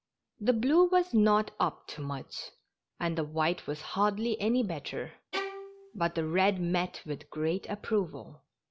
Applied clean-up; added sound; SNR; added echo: none; Bowed string instrument; 11 dB; none.